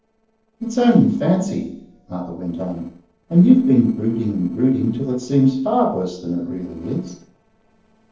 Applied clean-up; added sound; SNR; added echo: neural separator model SepFormer DNS4.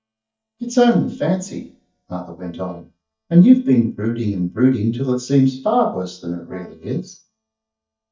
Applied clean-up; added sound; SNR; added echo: neural mask model DeepFilterNet 3.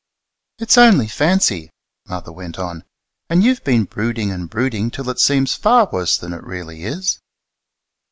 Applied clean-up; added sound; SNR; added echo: none; none; none; none.